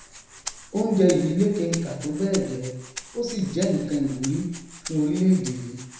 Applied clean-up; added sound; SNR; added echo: none; Rattle (instrument); 15 dB; reverberation time 1.0 s.